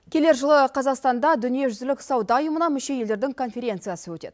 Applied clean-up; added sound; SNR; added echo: none; none; none; none.